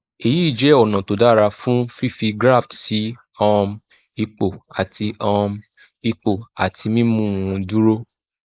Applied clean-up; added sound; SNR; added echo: neural mask model Resemble Enhance denoiser.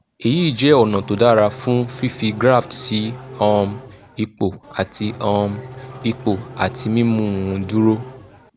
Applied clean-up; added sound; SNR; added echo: none; Race car, auto racing / Engine starting; 16 dB; none.